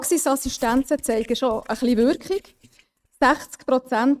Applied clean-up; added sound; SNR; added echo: neural mask model RNNoise.